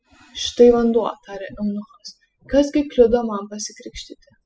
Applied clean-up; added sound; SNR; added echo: classical method spectral subtraction.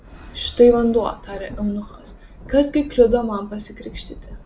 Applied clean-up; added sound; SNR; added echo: none; Thunder / Rain; 16 dB; none.